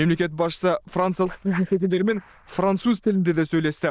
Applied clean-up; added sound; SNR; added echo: neural diffusion model UNIVERSE++.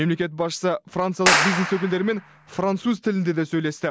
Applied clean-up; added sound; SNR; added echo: none; Clapping; 1 dB; none.